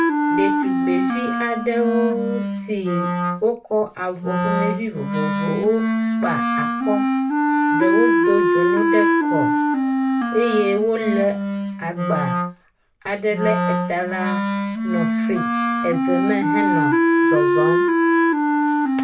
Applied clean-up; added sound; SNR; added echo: none; Wind instrument, woodwind instrument; -5 dB; reverberation time 0.2 s.